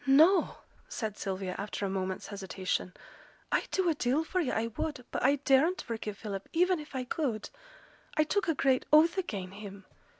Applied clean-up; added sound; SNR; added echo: none; none; none; none.